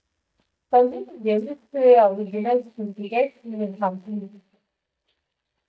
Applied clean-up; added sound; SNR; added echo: neural mask model DeepFilterNet 3.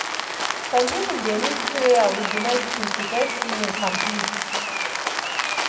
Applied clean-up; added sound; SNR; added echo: none; Rain; 0 dB; reverberation time 1.3 s.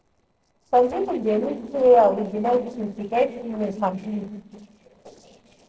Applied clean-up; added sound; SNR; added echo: neural separator model SepFormer DNS4.